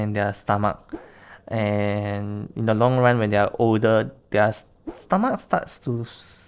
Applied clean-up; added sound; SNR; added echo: neural separator model SepFormer DNS4.